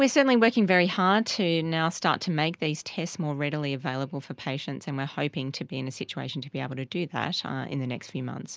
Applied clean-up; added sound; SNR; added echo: none; none; none; none.